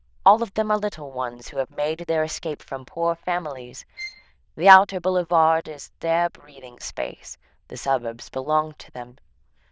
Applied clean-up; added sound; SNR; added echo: neural diffusion model UNIVERSE++.